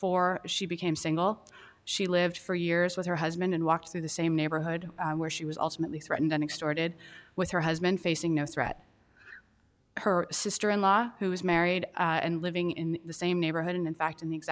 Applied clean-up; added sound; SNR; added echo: none; none; none; none.